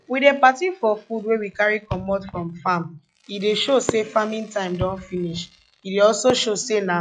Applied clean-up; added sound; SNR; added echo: classical method log-MMSE.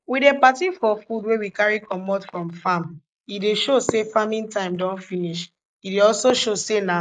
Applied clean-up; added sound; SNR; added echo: neural mask model Resemble Enhance denoiser.